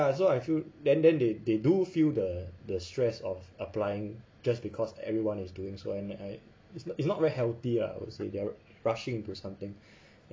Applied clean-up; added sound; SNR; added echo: none; none; none; none.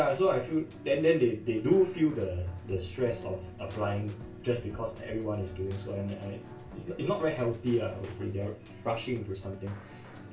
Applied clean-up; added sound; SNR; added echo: none; Keyboard (musical); 16 dB; reverberation time 0.3 s.